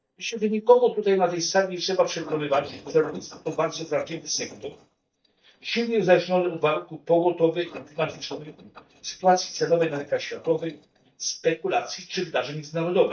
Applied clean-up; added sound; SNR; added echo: neural mask model DeepFilterNet 3.